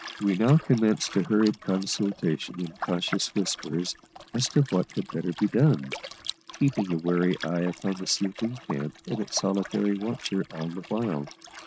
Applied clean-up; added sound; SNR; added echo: neural mask model RNNoise.